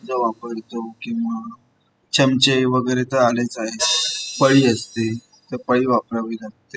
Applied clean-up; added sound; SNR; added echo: classical method spectral subtraction.